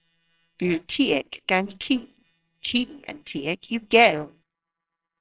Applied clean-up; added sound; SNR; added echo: neural separator model SepFormer WHAMR!.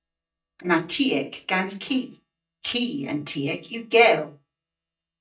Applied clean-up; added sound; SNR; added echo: neural mask model DeepFilterNet 3.